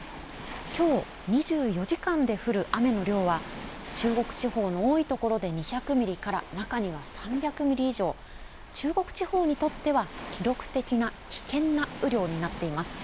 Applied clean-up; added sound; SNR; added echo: none; Waves, surf; 15 dB; none.